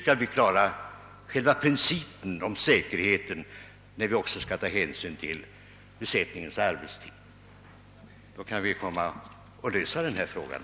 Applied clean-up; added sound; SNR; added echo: none; none; none; none.